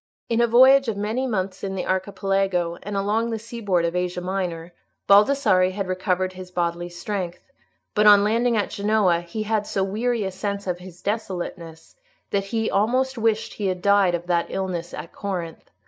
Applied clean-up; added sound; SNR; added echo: neural mask model DeepFilterNet 3.